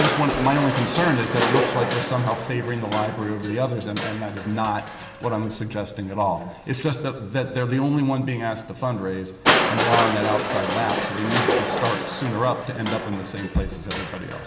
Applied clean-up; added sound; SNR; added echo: none; Crushing; 2 dB; reverberation time 1.6 s.